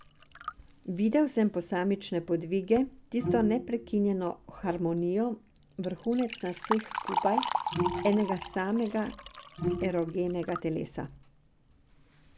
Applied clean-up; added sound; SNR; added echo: none; Liquid + Bowed string instrument; 7 dB; none.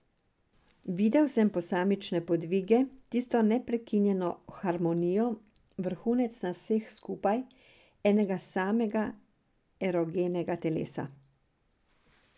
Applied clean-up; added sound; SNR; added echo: none; none; none; none.